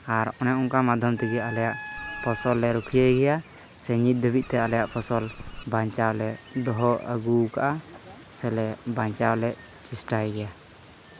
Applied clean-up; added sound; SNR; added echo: none; Wind instrument, woodwind instrument + Bird; 13 dB; none.